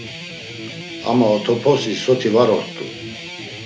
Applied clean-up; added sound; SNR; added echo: none; Guitar; 12 dB; none.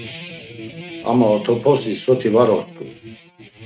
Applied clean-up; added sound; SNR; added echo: neural mask model RNNoise.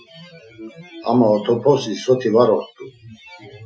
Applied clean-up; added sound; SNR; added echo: classical method Wiener filter.